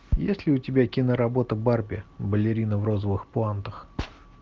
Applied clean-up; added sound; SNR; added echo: none; none; none; none.